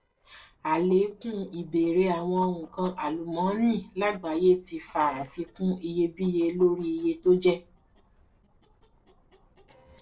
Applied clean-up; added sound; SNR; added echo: neural separator model SepFormer DNS4.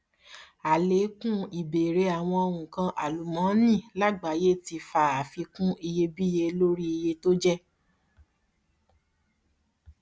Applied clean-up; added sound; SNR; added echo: none; none; none; none.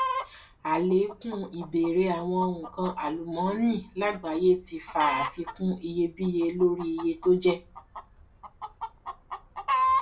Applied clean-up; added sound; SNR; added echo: none; Chicken, rooster; 7 dB; reverberation time 0.2 s.